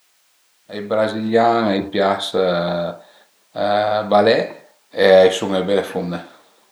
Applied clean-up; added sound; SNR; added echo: none; none; none; none.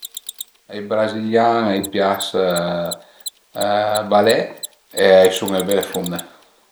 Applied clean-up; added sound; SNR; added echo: none; Mechanisms; 16 dB; none.